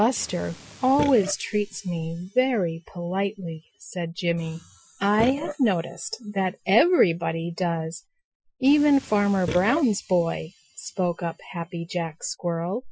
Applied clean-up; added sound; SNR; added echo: classical method Wiener filter.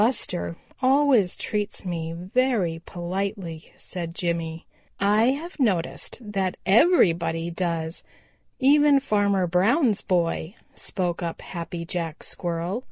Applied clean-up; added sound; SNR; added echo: none; none; none; none.